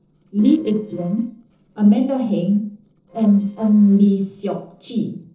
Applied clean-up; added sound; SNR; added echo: neural separator model SepFormer DNS4.